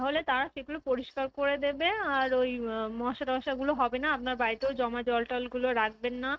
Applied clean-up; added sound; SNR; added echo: neural mask model RNNoise.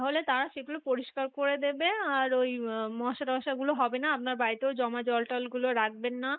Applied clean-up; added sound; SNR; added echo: neural mask model Resemble Enhance denoiser.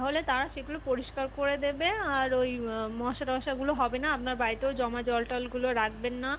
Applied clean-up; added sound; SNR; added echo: none; Mechanical fan; 15 dB; none.